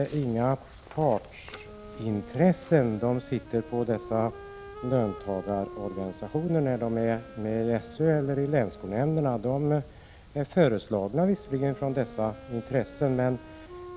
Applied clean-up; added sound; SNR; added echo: none; Wind instrument, woodwind instrument; 18 dB; none.